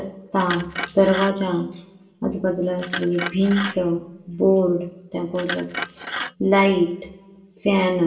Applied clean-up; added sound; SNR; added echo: none; Glass; 11 dB; reverberation time 0.7 s.